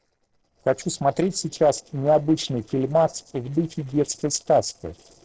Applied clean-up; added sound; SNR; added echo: neural separator model SepFormer DNS4.